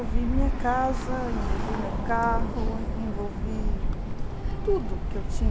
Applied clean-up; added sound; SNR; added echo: none; Bird; -5 dB; none.